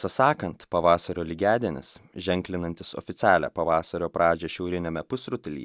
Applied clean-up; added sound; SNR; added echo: none; none; none; none.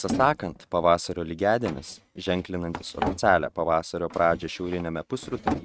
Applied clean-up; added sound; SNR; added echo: neural mask model RNNoise.